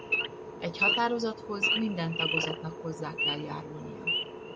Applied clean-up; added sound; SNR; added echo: none; Idling / Wild animals; -2 dB; none.